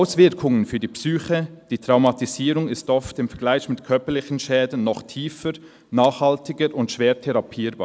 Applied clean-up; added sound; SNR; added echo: none; none; none; none.